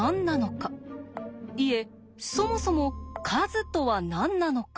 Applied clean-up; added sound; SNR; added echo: none; none; none; none.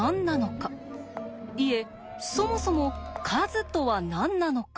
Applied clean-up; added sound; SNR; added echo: none; Crowd; 15 dB; none.